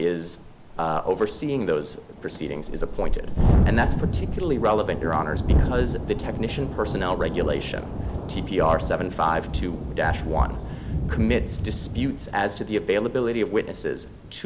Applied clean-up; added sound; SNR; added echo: none; Thunderstorm; 0 dB; none.